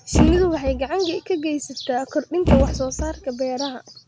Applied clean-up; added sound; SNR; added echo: none; Thump, thud; -1 dB; none.